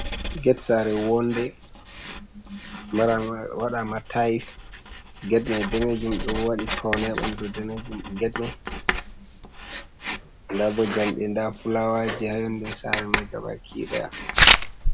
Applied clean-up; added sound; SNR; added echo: none; Writing; 1 dB; none.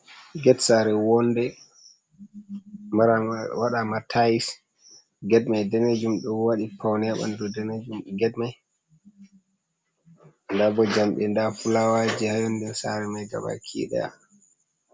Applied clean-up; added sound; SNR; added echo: none; none; none; none.